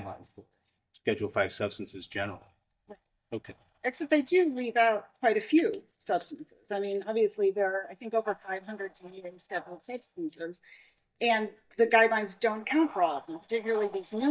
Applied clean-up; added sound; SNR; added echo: neural mask model DeepFilterNet 3.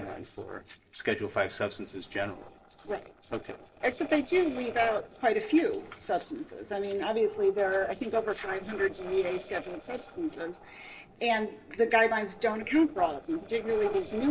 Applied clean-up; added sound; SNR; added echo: neural separator model SepFormer DNS4.